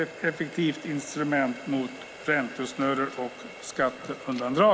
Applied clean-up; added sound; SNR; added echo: none; Water tap, faucet; 16 dB; none.